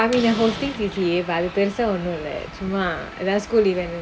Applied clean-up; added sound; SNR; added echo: none; Slam; 16 dB; none.